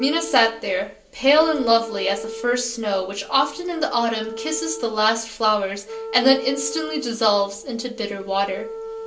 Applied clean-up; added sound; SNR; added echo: none; Wind instrument, woodwind instrument; 13 dB; reverberation time 0.3 s.